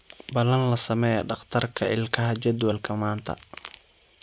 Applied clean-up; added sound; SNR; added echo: none; none; none; none.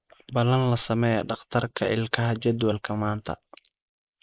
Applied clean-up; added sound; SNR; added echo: neural mask model Resemble Enhance denoiser.